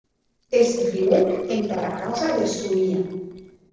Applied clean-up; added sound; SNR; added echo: neural separator model SepFormer DNS4.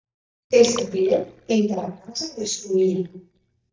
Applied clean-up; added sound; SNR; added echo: neural mask model DeepFilterNet 3.